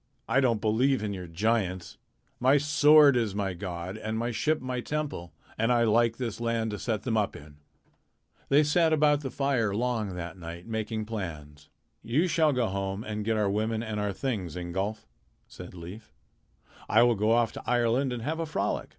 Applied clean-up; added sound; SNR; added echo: none; none; none; none.